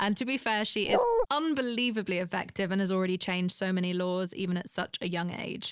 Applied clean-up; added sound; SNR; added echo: none; Bark; -5 dB; none.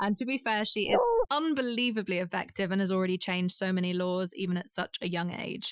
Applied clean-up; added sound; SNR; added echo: classical method Wiener filter.